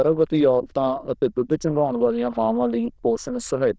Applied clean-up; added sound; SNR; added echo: neural diffusion model UNIVERSE++.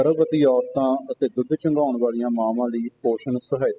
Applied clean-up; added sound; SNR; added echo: classical method spectral subtraction.